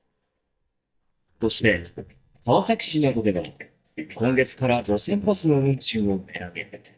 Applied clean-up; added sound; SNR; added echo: neural mask model DeepFilterNet 3.